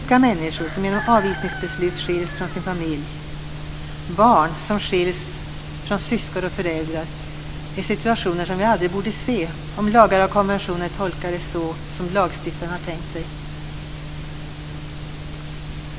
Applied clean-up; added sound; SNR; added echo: none; Chicken, rooster; 12 dB; none.